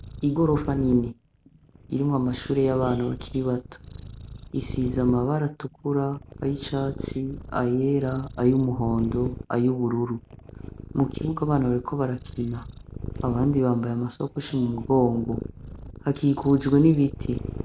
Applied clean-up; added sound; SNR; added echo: none; Purr; 12 dB; none.